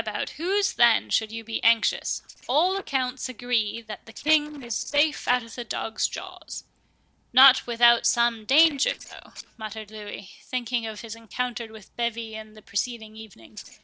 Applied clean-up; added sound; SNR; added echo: neural separator model SepFormer DNS4.